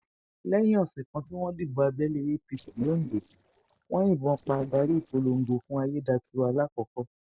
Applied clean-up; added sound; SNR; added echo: neural separator model SepFormer DNS4.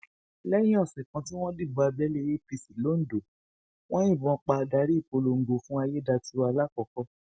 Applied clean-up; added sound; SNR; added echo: none; none; none; none.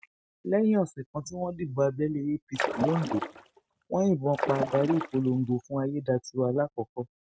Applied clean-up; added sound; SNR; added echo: neural mask model RNNoise.